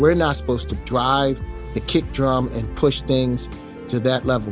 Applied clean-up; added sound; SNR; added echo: none; none; none; none.